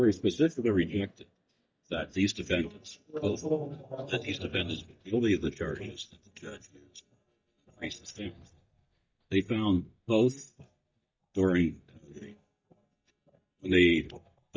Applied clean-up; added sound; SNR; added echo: neural mask model DeepFilterNet 3.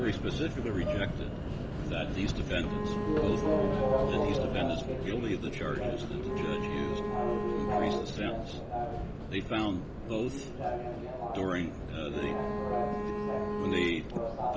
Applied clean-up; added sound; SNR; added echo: none; Bowed string instrument + Subway, metro, underground; -4 dB; none.